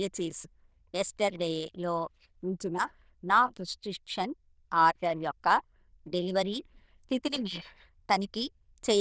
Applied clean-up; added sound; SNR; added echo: neural diffusion model UNIVERSE++.